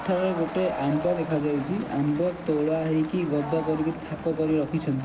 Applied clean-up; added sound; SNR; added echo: none; Crowd; 11 dB; none.